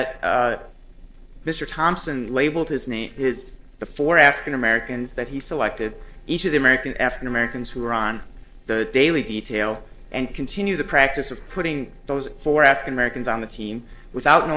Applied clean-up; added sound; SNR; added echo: neural separator model SepFormer DNS4.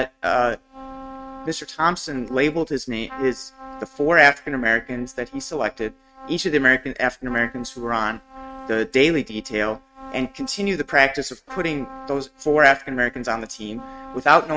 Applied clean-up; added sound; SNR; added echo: neural mask model RNNoise.